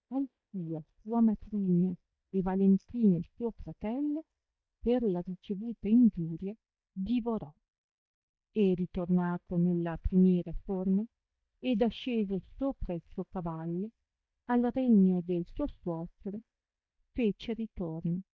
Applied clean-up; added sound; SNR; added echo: neural mask model DeepFilterNet 3.